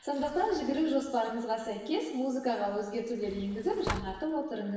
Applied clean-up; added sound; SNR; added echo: none; Sliding door; 14 dB; reverberation time 1.1 s.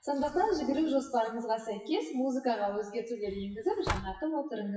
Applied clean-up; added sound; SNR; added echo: classical method WPE with log-MMSE.